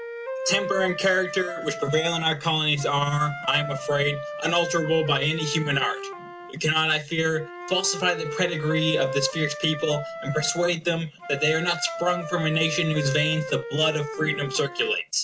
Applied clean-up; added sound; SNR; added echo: none; Wind instrument, woodwind instrument; 9 dB; none.